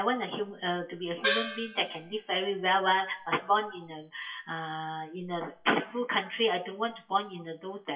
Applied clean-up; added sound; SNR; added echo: classical method WPE with log-MMSE.